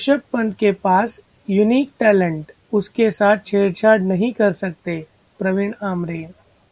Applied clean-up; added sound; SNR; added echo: none; none; none; none.